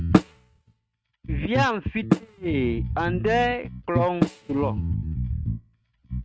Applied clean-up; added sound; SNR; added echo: neural mask model RNNoise.